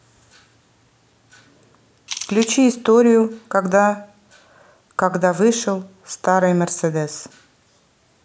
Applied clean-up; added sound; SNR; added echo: none; Camera; 13 dB; none.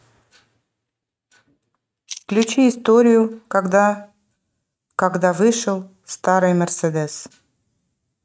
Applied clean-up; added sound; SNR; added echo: neural mask model RNNoise.